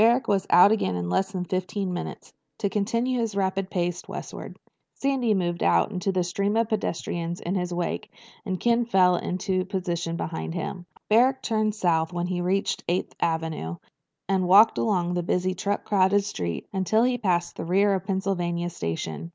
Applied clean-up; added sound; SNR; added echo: none; none; none; none.